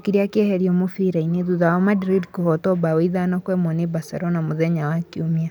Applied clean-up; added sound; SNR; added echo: none; none; none; none.